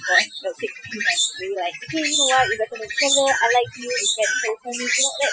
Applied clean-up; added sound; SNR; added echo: classical method Wiener filter.